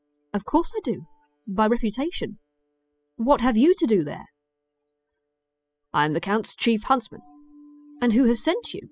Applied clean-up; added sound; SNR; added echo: classical method spectral subtraction.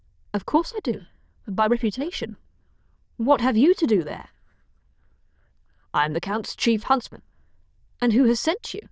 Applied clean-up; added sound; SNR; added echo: neural diffusion model UNIVERSE++.